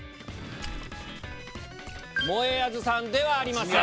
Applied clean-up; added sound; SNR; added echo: none; Water / Splash, splatter; 16 dB; none.